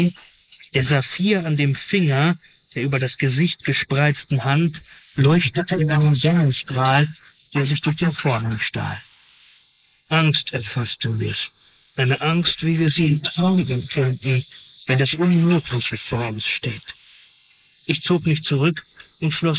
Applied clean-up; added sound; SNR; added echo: neural mask model Resemble Enhance denoiser.